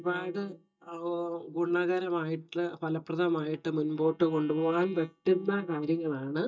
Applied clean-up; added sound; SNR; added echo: neural mask model DeepFilterNet 3.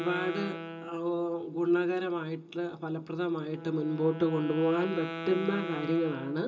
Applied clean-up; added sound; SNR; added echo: none; Wind instrument, woodwind instrument; 10 dB; reverberation time 0.2 s.